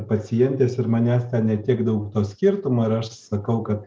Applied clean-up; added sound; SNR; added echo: none; none; none; none.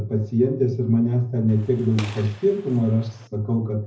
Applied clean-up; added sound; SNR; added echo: none; Gunshot, gunfire; 20 dB; reverberation time 0.4 s.